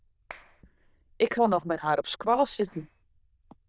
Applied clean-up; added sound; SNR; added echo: neural diffusion model UNIVERSE++.